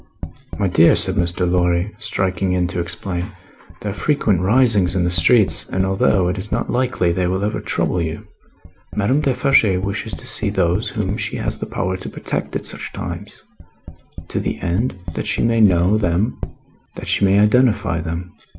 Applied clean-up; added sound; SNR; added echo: none; Tap; 13 dB; none.